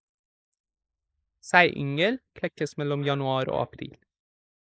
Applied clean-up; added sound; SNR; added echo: neural mask model Resemble Enhance denoiser.